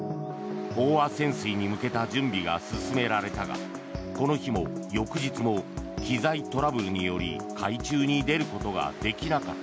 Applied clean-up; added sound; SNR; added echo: none; none; none; none.